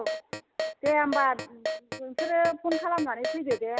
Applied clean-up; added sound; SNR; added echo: none; Keyboard (musical); 6 dB; none.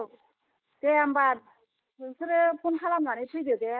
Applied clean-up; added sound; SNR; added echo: neural mask model Resemble Enhance denoiser.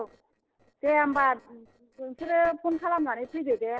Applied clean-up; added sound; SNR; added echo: neural separator model SepFormer DNS4.